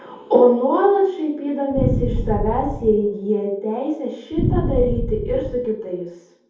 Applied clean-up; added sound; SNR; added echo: none; Boom; 3 dB; reverberation time 0.7 s.